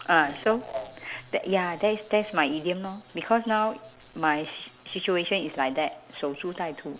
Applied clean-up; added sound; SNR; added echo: none; none; none; none.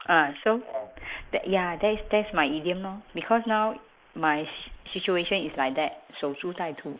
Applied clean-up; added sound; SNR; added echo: neural mask model Resemble Enhance denoiser.